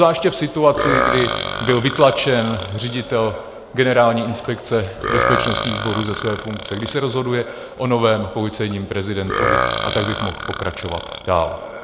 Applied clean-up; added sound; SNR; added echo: none; Burping, eructation; 5 dB; none.